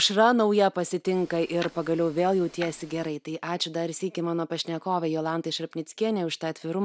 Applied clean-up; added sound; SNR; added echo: none; Tick-tock; 18 dB; none.